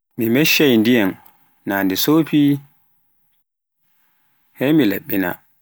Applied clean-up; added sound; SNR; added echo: none; none; none; none.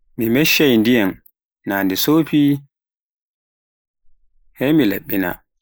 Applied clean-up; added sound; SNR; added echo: neural mask model Resemble Enhance denoiser.